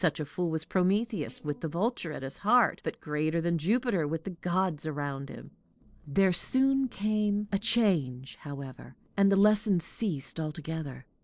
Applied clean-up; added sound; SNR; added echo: neural separator model SepFormer DNS4.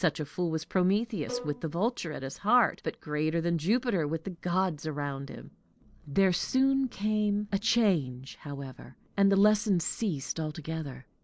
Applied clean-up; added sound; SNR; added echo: none; Bowed string instrument; 13 dB; none.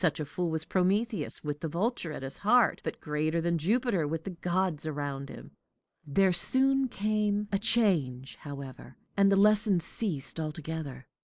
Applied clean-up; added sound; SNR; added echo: neural mask model Resemble Enhance denoiser.